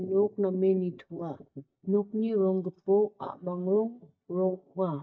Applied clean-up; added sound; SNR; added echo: neural mask model DeepFilterNet 3.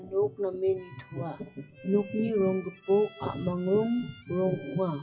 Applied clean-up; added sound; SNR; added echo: classical method WPE with log-MMSE.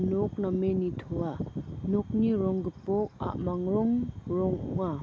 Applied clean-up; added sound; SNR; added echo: none; none; none; none.